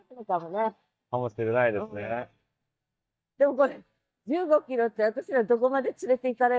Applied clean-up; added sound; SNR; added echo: neural mask model DeepFilterNet 3.